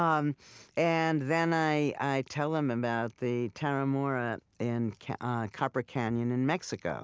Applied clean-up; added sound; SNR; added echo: none; none; none; none.